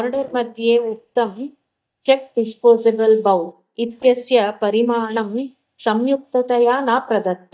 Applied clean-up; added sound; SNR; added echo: neural mask model DeepFilterNet 3.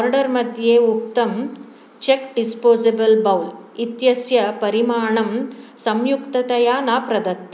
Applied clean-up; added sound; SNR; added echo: none; none; none; none.